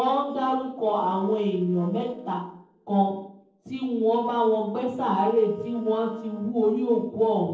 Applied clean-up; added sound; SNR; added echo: neural separator model SepFormer DNS4.